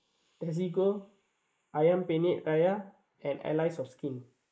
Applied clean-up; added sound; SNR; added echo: neural mask model Resemble Enhance denoiser.